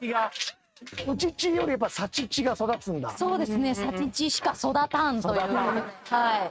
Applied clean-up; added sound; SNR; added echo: neural mask model RNNoise.